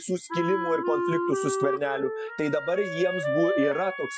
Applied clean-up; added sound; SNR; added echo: classical method Wiener filter.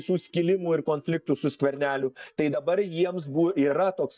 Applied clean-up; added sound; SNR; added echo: neural mask model DeepFilterNet 3.